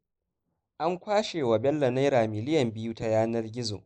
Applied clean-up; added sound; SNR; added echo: neural mask model Resemble Enhance denoiser.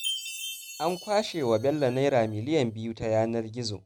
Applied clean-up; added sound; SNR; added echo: neural mask model RNNoise.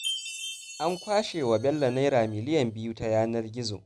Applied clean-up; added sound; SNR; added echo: none; Chime; 13 dB; none.